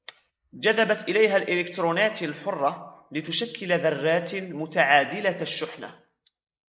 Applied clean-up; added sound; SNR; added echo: neural mask model Resemble Enhance denoiser.